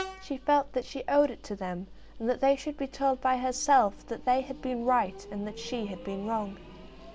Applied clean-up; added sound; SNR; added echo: none; Train; 18 dB; none.